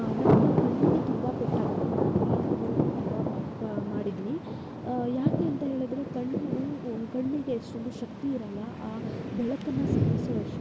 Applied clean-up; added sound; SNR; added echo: none; Thunder; -4 dB; none.